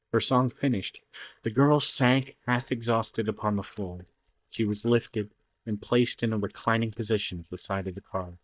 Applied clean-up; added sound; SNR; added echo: neural mask model DeepFilterNet 3.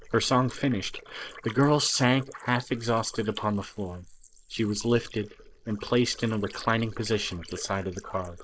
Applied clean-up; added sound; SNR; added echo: neural mask model Resemble Enhance denoiser.